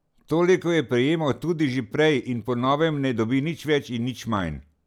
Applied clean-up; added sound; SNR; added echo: none; none; none; none.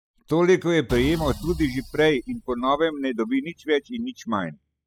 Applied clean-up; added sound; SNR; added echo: classical method spectral subtraction.